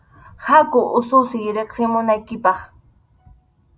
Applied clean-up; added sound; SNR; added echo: none; none; none; none.